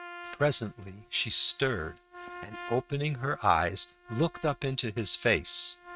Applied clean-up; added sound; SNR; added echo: neural mask model RNNoise.